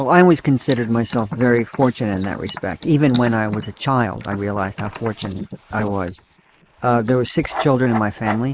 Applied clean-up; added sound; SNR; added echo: neural mask model Resemble Enhance denoiser.